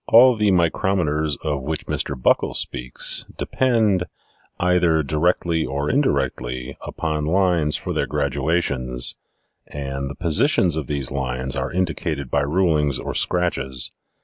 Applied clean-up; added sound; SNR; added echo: none; none; none; none.